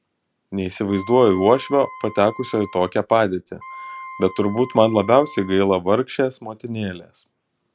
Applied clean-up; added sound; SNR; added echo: none; Wind instrument, woodwind instrument; 17 dB; none.